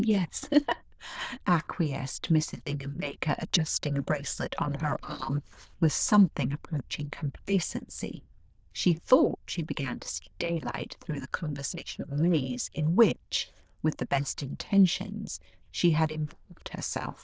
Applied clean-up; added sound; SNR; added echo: neural diffusion model UNIVERSE++.